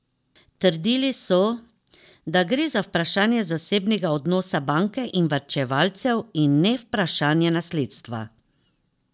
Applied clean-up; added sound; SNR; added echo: none; none; none; none.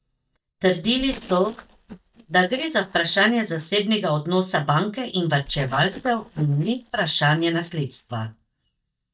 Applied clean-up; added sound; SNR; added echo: neural mask model DeepFilterNet 3.